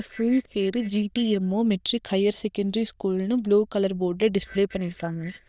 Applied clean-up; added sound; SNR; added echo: neural diffusion model UNIVERSE++.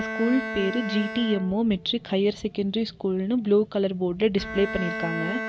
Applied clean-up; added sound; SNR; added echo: none; Bowed string instrument; 10 dB; none.